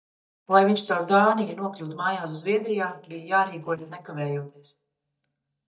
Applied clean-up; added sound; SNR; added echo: neural mask model DeepFilterNet 3.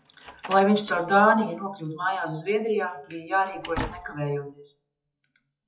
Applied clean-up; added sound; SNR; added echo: classical method WPE with log-MMSE.